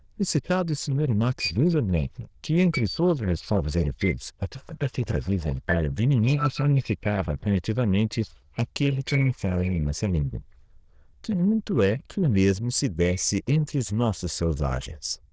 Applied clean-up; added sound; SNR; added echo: neural diffusion model UNIVERSE++.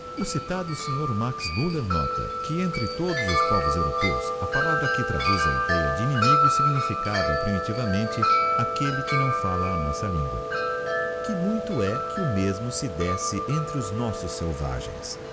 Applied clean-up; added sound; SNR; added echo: none; Wind chime; -2 dB; none.